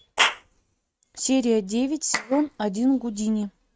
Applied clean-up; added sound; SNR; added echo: neural mask model RNNoise.